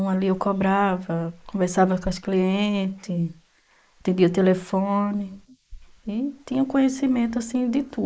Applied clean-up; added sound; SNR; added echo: neural mask model Resemble Enhance denoiser.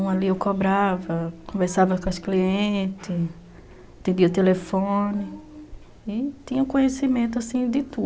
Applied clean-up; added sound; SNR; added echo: none; none; none; none.